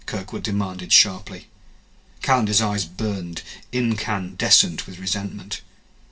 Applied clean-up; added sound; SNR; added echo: none; none; none; reverberation time 0.2 s.